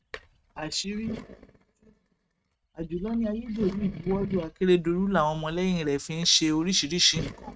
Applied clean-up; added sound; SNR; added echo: neural mask model RNNoise.